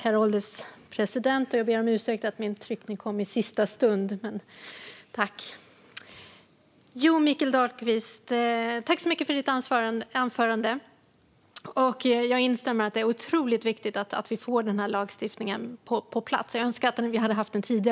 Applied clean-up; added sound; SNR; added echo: none; none; none; none.